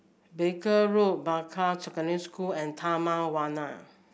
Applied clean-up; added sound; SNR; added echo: none; none; none; none.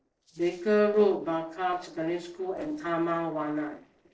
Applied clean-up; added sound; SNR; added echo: neural separator model SepFormer DNS4.